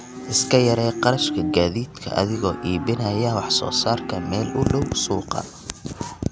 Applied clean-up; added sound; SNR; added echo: none; Livestock, farm animals, working animals; 9 dB; none.